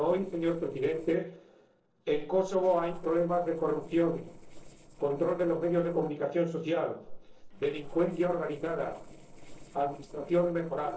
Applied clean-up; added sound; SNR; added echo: neural separator model SepFormer DNS4.